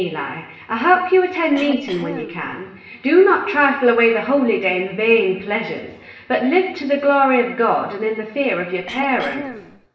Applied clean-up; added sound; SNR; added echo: none; Cough; 13 dB; reverberation time 0.8 s.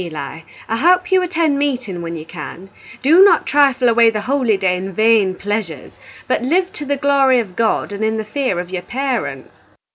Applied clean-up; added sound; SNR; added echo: none; none; none; none.